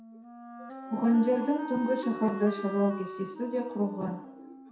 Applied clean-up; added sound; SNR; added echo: none; Wind instrument, woodwind instrument; 11 dB; reverberation time 0.7 s.